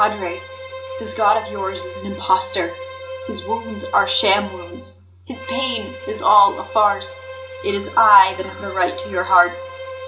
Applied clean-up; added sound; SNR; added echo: none; Bowed string instrument; 13 dB; reverberation time 0.4 s.